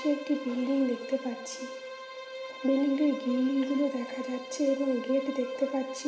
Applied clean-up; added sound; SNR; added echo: none; Bowed string instrument; 10 dB; reverberation time 0.9 s.